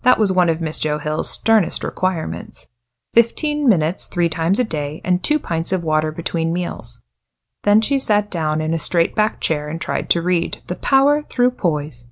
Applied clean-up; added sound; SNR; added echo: none; none; none; none.